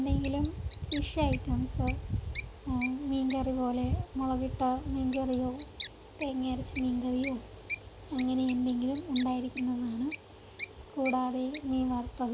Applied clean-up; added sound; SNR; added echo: none; Bird; -3 dB; none.